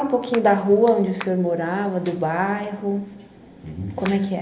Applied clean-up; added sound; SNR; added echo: none; Clapping; 14 dB; reverberation time 0.8 s.